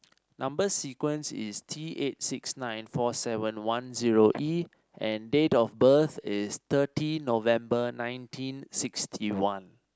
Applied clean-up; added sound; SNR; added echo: none; none; none; none.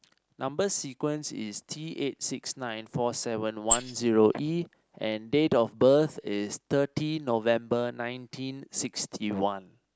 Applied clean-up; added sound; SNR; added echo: neural mask model Resemble Enhance denoiser.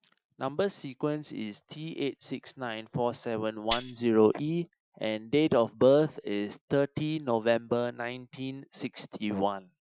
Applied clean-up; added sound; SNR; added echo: classical method Wiener filter.